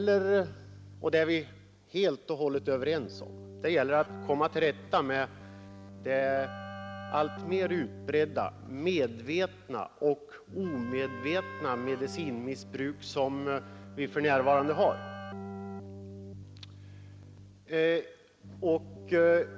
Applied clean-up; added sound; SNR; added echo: none; Wind instrument, woodwind instrument + Keyboard (musical); 14 dB; none.